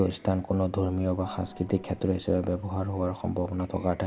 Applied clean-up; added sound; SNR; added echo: none; Gong; 18 dB; none.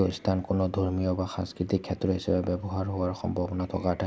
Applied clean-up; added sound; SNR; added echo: none; none; none; none.